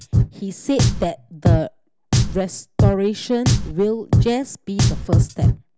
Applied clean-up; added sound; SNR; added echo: none; Drum; -4 dB; none.